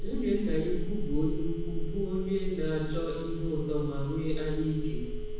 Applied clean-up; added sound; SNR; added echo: none; Telephone; -1 dB; reverberation time 1.1 s.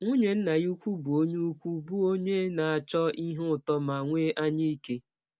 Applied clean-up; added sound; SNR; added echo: none; none; none; none.